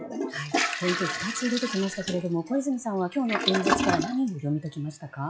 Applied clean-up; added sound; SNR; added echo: classical method log-MMSE.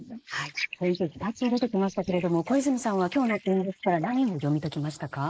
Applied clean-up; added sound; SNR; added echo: neural mask model Resemble Enhance denoiser.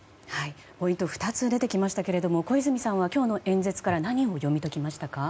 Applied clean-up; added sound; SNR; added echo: none; none; none; none.